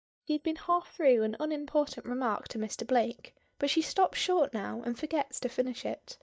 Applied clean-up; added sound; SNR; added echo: neural mask model DeepFilterNet 3.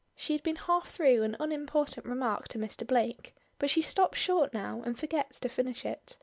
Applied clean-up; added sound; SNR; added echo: none; none; none; none.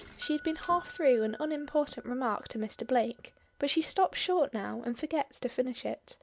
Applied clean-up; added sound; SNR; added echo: none; Doorbell; 8 dB; none.